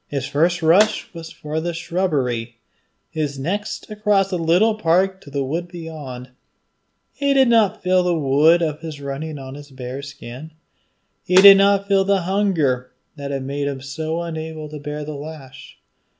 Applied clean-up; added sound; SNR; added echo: none; Snare drum; 7 dB; none.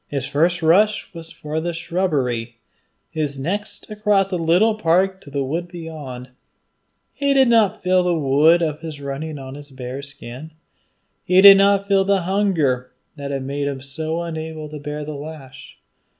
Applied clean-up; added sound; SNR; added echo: none; none; none; none.